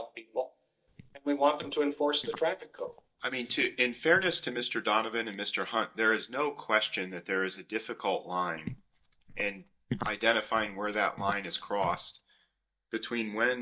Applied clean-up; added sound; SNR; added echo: neural mask model DeepFilterNet 3.